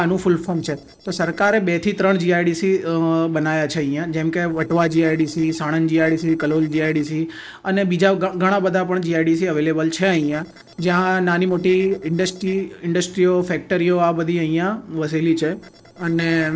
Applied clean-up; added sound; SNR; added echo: neural separator model SepFormer DNS4.